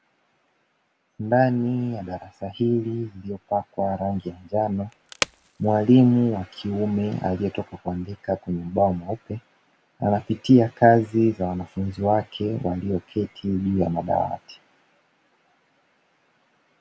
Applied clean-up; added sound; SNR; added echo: none; Wood; 10 dB; none.